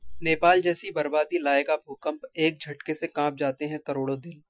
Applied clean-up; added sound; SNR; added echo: classical method Wiener filter.